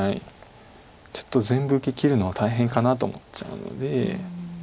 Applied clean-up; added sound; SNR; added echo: none; none; none; none.